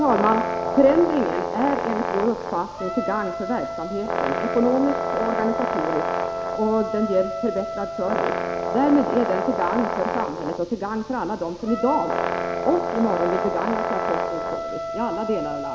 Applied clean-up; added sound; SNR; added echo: none; Brass instrument + Trumpet; 2 dB; none.